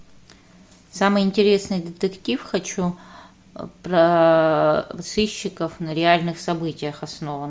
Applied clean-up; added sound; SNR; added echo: none; none; none; none.